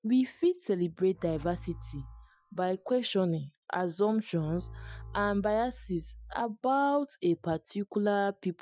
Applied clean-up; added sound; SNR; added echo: classical method Wiener filter.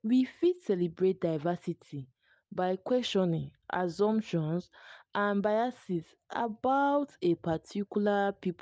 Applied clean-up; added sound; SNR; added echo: none; none; none; none.